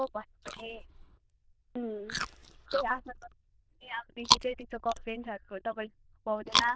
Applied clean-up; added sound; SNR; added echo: neural diffusion model UNIVERSE++.